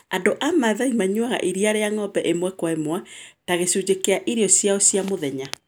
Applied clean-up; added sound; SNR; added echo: none; none; none; none.